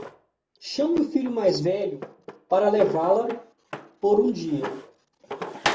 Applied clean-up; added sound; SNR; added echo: none; Drawer open or close; 11 dB; none.